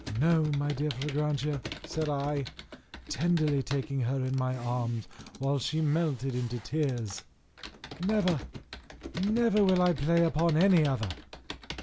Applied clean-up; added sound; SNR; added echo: none; Computer keyboard; 14 dB; none.